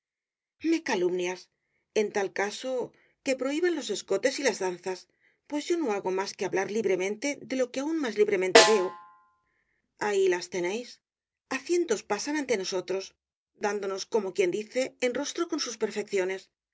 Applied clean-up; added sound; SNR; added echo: none; Snare drum; -3 dB; none.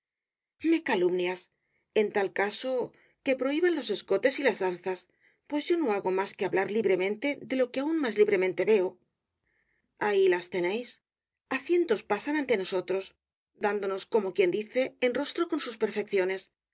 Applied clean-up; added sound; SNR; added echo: none; none; none; none.